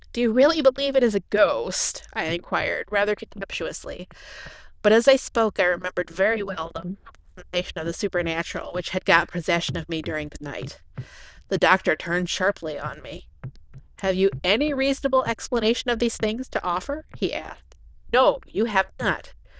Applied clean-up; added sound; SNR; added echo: neural diffusion model UNIVERSE++.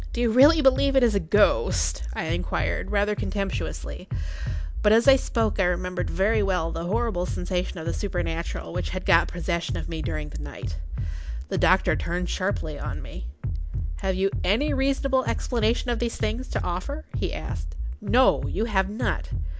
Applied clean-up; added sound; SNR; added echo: none; Bass drum; 2 dB; none.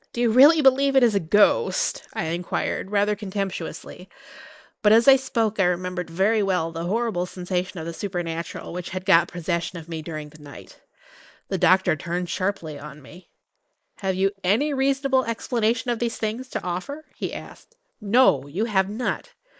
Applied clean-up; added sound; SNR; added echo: neural mask model Resemble Enhance denoiser.